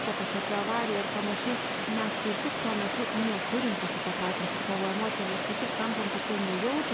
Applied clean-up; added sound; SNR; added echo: none; Water; -2 dB; none.